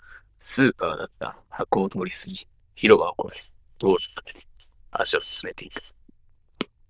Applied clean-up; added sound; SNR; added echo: neural diffusion model UNIVERSE++.